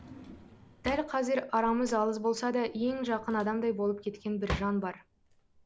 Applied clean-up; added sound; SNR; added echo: none; Drawer open or close; 14 dB; none.